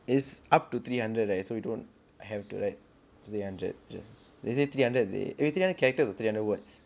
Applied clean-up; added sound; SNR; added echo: none; none; none; none.